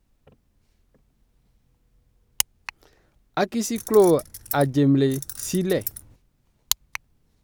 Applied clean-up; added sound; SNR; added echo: none; Keys jangling; 11 dB; none.